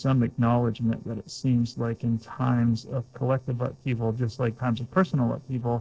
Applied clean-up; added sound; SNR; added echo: neural separator model SepFormer DNS4.